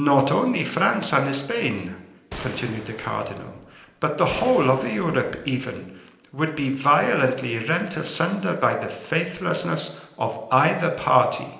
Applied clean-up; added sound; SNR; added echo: none; Gunshot, gunfire; 17 dB; reverberation time 0.8 s.